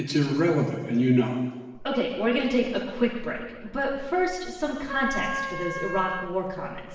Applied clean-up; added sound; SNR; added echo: none; Wind instrument, woodwind instrument; 6 dB; reverberation time 1.2 s.